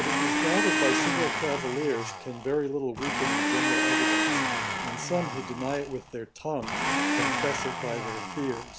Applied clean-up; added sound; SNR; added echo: none; Domestic sounds, home sounds; -4 dB; none.